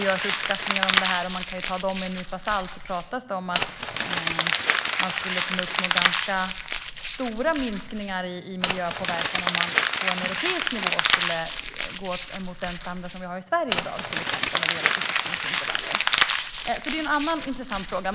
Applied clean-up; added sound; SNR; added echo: none; Crumpling, crinkling; -4 dB; none.